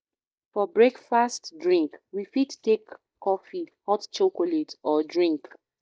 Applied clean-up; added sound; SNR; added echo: neural mask model DeepFilterNet 3.